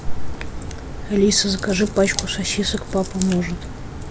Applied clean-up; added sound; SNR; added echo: none; Crack; 10 dB; none.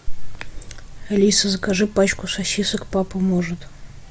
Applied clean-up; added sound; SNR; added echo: none; none; none; none.